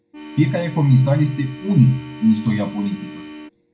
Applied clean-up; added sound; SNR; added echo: none; Organ; 16 dB; reverberation time 0.5 s.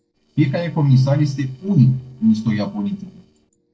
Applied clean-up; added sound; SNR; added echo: neural separator model SepFormer DNS4.